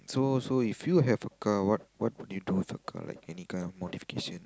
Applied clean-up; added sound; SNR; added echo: none; none; none; none.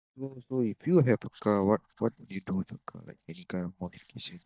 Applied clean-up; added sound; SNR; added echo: neural mask model DeepFilterNet 3.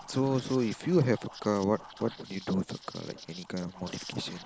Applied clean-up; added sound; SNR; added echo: none; Liquid; 17 dB; none.